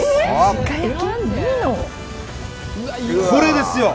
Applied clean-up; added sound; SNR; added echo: none; none; none; none.